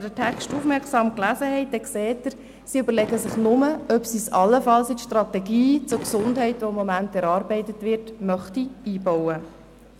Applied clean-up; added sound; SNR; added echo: none; Fireworks; 14 dB; none.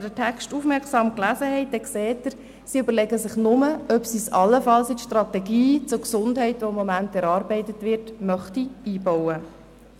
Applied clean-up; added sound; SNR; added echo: none; none; none; none.